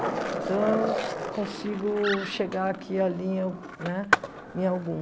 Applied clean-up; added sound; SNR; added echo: none; Skateboard + Animal; 3 dB; none.